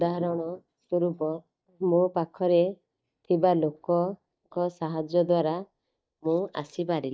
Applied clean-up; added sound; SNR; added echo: neural mask model DeepFilterNet 3.